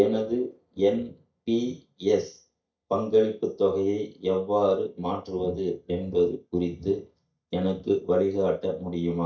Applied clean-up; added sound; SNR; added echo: neural mask model DeepFilterNet 3.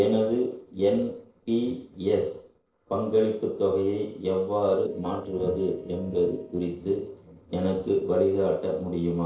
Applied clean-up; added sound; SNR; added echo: neural separator model SepFormer DNS4.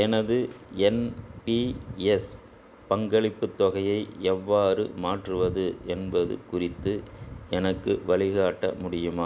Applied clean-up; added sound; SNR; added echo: none; none; none; none.